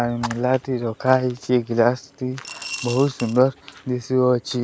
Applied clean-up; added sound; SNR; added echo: none; Coin (dropping) / Glass; 14 dB; none.